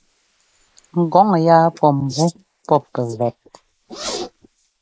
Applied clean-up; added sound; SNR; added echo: neural mask model Resemble Enhance denoiser.